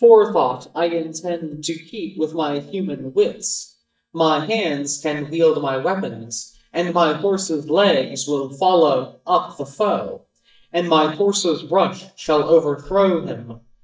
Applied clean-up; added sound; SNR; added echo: neural mask model DeepFilterNet 3.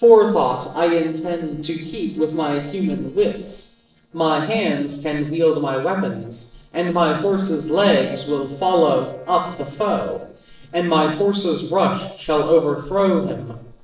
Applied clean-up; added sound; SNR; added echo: neural separator model SepFormer DNS4.